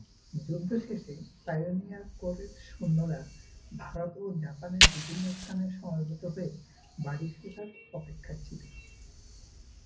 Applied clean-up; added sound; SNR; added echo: none; Fire; -1 dB; reverberation time 0.4 s.